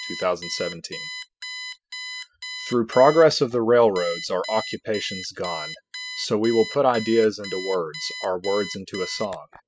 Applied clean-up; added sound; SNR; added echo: classical method spectral subtraction.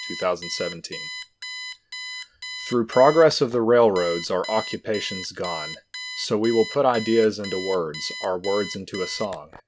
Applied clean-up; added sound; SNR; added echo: none; Alarm; 13 dB; none.